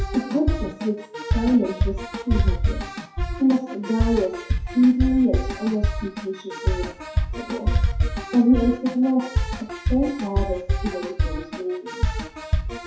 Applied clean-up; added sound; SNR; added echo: classical method WPE with log-MMSE.